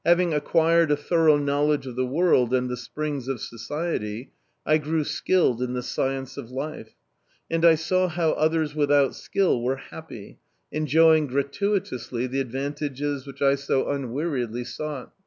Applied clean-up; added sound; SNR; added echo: none; none; none; none.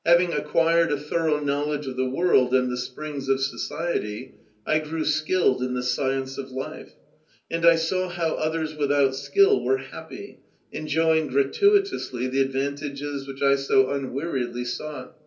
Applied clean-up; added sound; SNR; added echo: none; none; none; reverberation time 0.3 s.